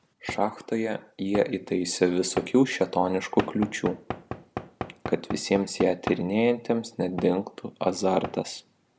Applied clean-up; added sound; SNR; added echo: none; Knock / Wood; 13 dB; none.